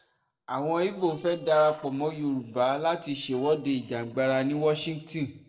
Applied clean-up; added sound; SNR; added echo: neural separator model SepFormer DNS4.